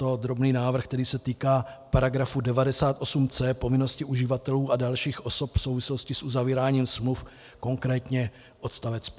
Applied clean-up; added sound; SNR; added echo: none; none; none; none.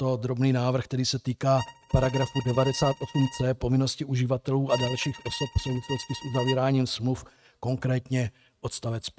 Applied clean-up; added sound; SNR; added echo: neural mask model RNNoise.